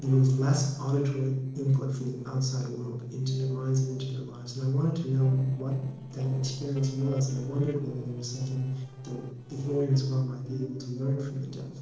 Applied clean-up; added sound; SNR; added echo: neural separator model SepFormer DNS4.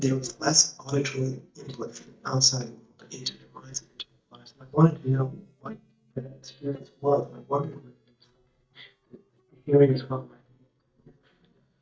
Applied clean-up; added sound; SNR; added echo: neural mask model DeepFilterNet 3.